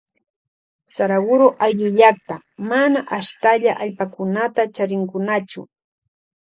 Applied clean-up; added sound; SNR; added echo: neural separator model SepFormer DNS4.